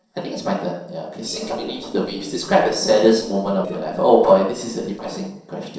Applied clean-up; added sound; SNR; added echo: neural separator model SepFormer DNS4.